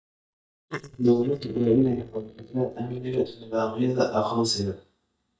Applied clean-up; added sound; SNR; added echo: neural mask model DeepFilterNet 3.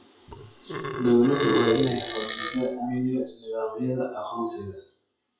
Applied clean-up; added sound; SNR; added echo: classical method WPE with log-MMSE.